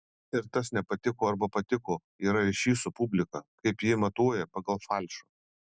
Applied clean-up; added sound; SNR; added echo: none; none; none; none.